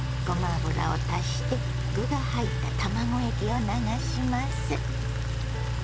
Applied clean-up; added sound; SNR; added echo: none; Engine; -4 dB; none.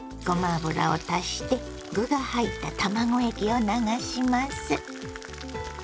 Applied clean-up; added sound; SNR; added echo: none; none; none; none.